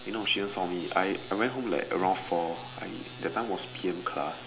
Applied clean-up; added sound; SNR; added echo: none; none; none; none.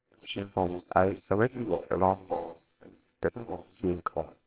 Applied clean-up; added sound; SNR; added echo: neural separator model SepFormer WHAMR!.